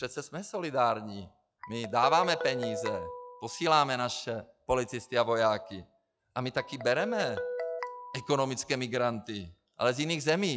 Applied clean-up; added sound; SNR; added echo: classical method log-MMSE.